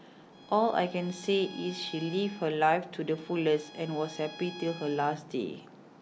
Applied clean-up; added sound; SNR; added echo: none; Bowed string instrument; 19 dB; none.